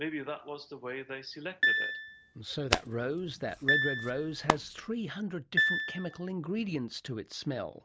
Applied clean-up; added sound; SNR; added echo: none; Hands + Piano; -4 dB; none.